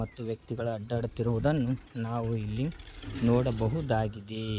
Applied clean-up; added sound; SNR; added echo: none; none; none; none.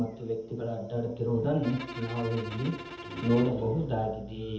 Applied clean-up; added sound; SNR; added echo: none; Bowed string instrument; 12 dB; reverberation time 0.8 s.